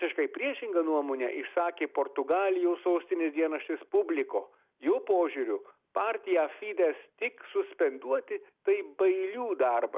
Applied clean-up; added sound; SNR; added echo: none; none; none; none.